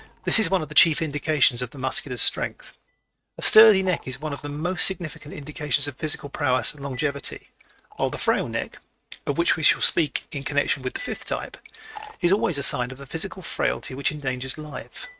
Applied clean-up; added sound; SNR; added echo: neural mask model RNNoise.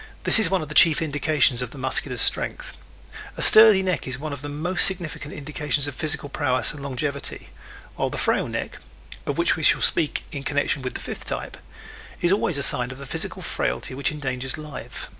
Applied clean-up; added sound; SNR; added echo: none; none; none; none.